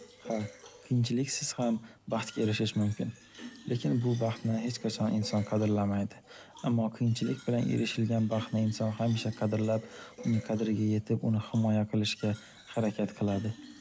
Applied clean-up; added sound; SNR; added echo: none; Fill (with liquid); 20 dB; none.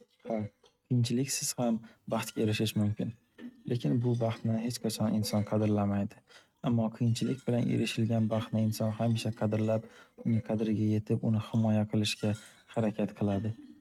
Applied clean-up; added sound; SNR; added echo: neural mask model RNNoise.